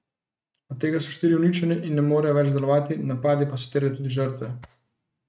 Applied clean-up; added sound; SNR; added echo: neural mask model RNNoise.